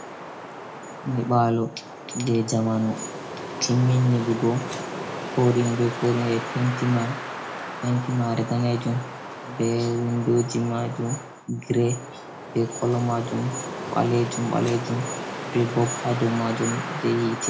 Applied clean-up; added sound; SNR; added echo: none; Wind; 9 dB; reverberation time 0.3 s.